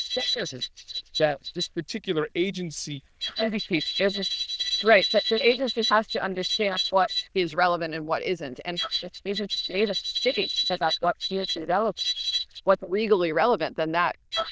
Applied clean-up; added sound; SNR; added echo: neural diffusion model UNIVERSE++.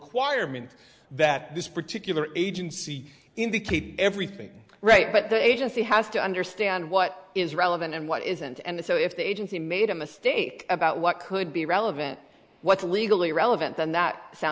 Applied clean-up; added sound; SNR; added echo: none; none; none; none.